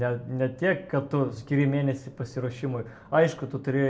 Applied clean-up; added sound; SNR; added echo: none; none; none; none.